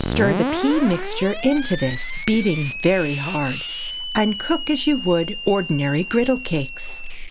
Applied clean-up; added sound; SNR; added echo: none; Walk, footsteps + Screech; 6 dB; none.